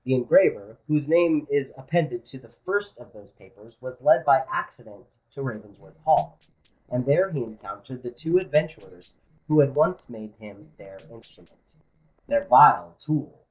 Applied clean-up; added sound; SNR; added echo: neural separator model SepFormer DNS4.